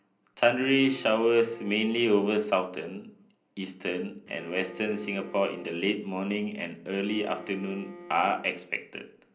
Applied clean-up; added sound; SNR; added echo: none; Bowed string instrument; 19 dB; reverberation time 0.5 s.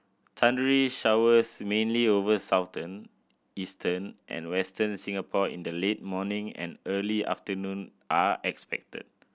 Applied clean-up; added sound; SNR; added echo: none; none; none; none.